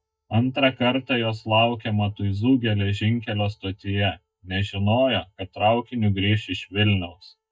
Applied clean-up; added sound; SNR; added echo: neural mask model DeepFilterNet 3.